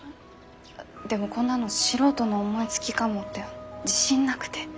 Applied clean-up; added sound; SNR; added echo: none; none; none; none.